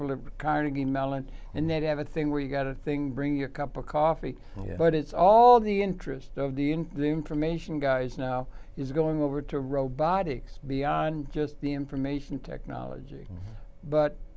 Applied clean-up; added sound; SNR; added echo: none; none; none; none.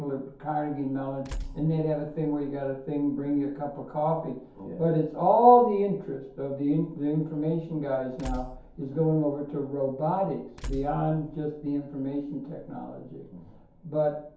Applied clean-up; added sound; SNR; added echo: none; Tools; 14 dB; reverberation time 0.6 s.